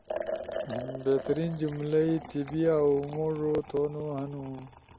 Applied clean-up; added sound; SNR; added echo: none; Liquid; 11 dB; none.